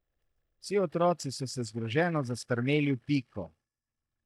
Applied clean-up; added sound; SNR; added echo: neural mask model DeepFilterNet 3.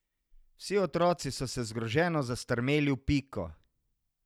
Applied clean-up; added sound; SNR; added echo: none; none; none; none.